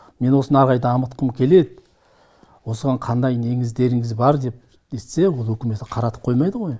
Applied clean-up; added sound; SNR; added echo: none; none; none; none.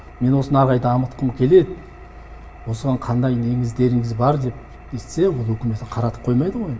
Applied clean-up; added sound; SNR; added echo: none; Engine; 19 dB; reverberation time 0.7 s.